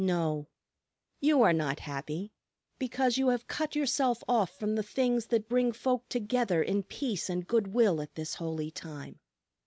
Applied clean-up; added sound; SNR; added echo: none; none; none; none.